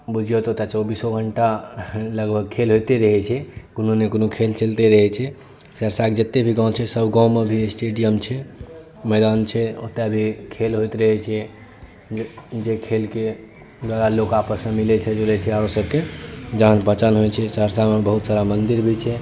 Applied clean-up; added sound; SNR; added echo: none; none; none; none.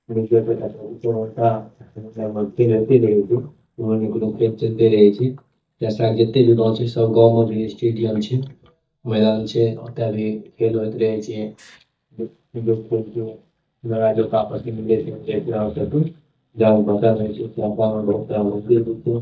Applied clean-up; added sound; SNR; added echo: neural mask model DeepFilterNet 3.